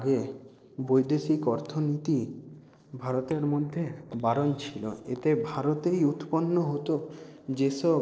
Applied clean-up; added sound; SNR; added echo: neural separator model SepFormer DNS4.